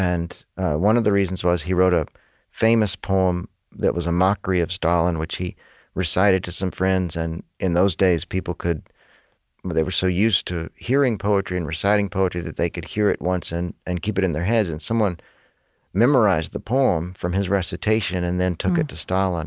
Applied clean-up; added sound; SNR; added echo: none; none; none; none.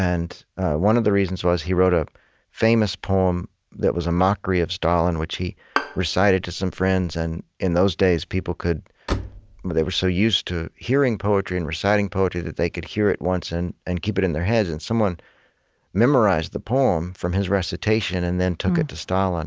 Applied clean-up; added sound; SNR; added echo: none; Slam + Bowed string instrument; 10 dB; none.